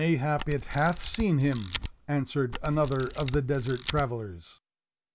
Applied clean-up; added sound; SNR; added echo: none; Camera; 8 dB; none.